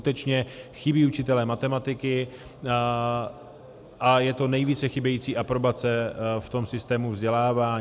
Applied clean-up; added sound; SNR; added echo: none; none; none; none.